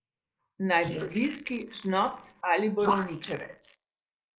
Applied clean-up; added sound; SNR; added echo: neural mask model Resemble Enhance denoiser.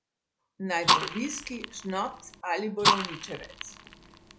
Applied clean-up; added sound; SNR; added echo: none; Fire; -5 dB; none.